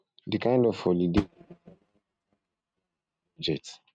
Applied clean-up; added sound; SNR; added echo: neural mask model RNNoise.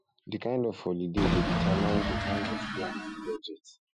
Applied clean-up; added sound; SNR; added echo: classical method Wiener filter.